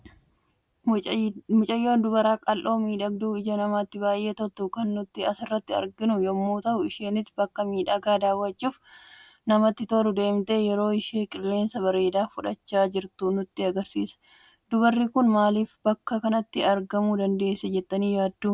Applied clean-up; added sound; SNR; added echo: none; none; none; none.